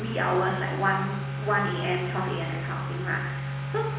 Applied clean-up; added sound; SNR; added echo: none; Accelerating, revving, vroom / Motor vehicle (road); 3 dB; reverberation time 1.1 s.